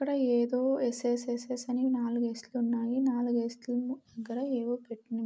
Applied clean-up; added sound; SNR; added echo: none; none; none; none.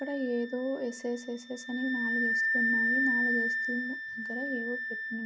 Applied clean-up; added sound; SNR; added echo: none; Wind instrument, woodwind instrument; -2 dB; none.